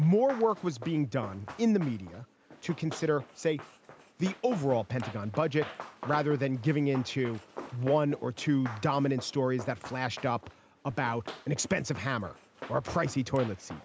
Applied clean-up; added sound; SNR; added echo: none; Run; 16 dB; none.